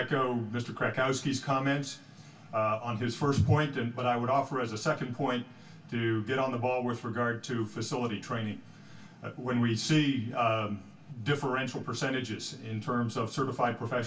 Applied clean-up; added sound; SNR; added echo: none; none; none; reverberation time 0.2 s.